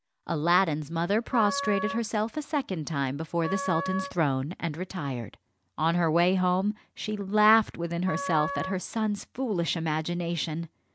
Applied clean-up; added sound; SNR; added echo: none; Wind instrument, woodwind instrument; 9 dB; none.